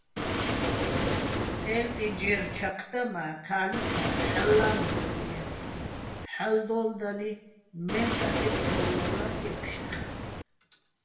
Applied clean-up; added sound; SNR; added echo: none; Waves, surf; -2 dB; reverberation time 0.7 s.